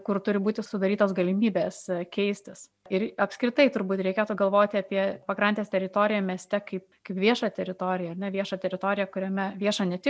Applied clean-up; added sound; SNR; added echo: none; none; none; none.